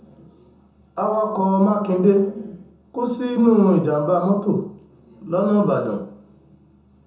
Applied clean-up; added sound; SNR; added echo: none; none; none; reverberation time 0.5 s.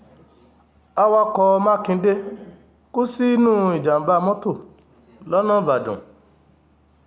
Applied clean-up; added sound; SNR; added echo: none; none; none; none.